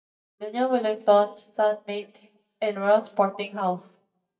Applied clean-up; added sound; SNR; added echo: neural mask model DeepFilterNet 3.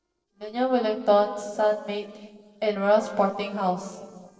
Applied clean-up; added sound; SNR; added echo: neural separator model SepFormer DNS4.